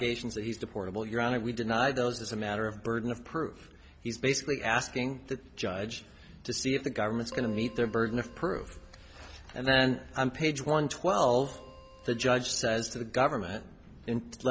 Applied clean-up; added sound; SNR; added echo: none; Keyboard (musical); 19 dB; none.